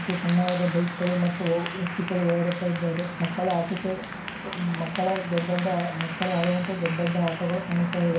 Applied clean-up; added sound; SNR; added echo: none; Applause / Clapping; 10 dB; reverberation time 0.5 s.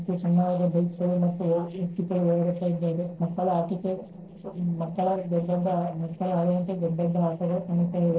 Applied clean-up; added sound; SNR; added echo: neural separator model SepFormer DNS4.